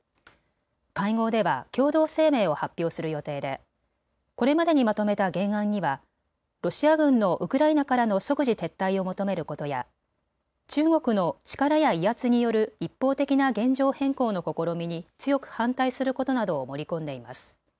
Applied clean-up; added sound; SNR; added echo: none; none; none; none.